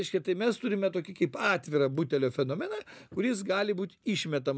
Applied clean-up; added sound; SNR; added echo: none; none; none; none.